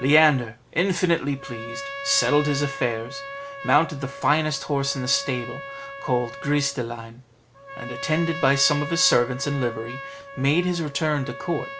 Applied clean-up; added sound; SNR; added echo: none; Trumpet; 12 dB; none.